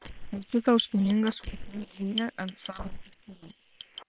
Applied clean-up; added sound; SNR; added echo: neural separator model SepFormer WHAM!.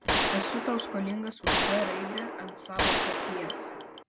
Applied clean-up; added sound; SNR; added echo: none; Gunshot, gunfire; -4 dB; none.